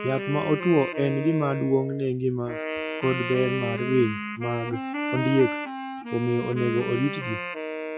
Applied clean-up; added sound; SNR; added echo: classical method log-MMSE.